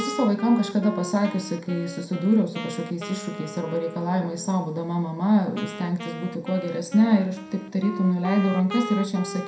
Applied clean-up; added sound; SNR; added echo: none; Wind instrument, woodwind instrument; 12 dB; reverberation time 0.4 s.